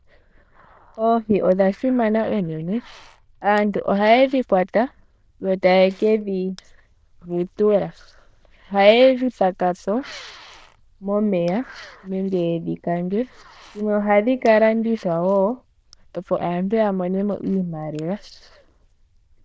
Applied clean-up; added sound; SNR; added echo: neural diffusion model UNIVERSE++.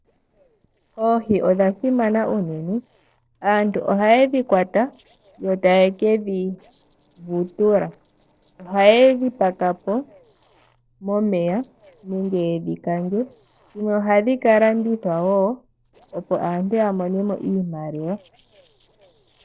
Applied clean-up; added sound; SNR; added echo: neural separator model SepFormer DNS4.